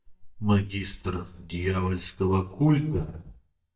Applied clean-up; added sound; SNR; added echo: neural mask model DeepFilterNet 3.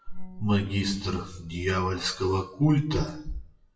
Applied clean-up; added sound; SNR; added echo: classical method WPE with log-MMSE.